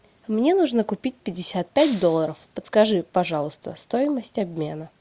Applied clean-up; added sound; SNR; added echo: none; Clapping; 16 dB; none.